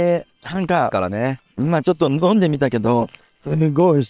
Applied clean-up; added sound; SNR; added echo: neural separator model SepFormer WHAM!.